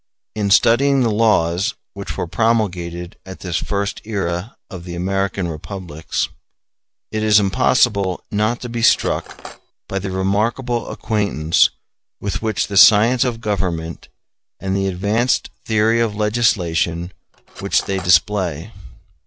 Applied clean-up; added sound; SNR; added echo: none; Cutlery, silverware; 17 dB; none.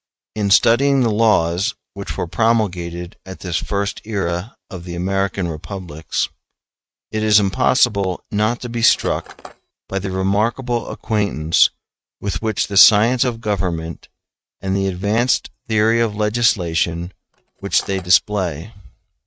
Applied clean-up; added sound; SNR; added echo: neural mask model RNNoise.